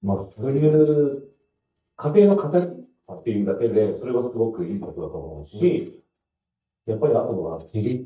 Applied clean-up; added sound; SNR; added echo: neural mask model DeepFilterNet 3.